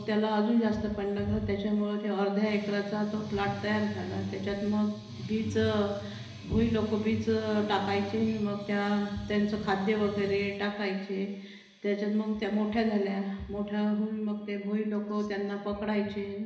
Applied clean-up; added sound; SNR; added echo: none; none; none; reverberation time 1.0 s.